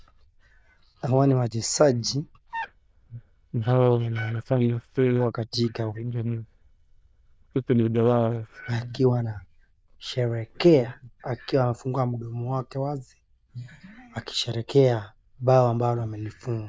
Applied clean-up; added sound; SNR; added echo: neural diffusion model UNIVERSE++.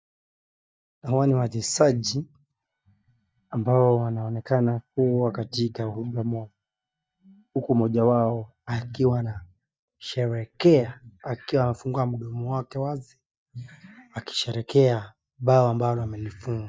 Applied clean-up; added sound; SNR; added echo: neural mask model DeepFilterNet 3.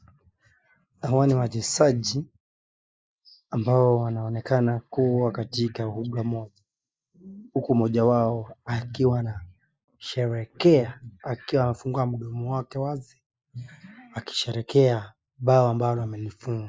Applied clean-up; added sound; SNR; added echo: neural mask model Resemble Enhance denoiser.